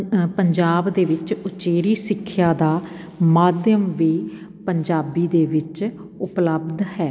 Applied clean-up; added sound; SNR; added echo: none; none; none; none.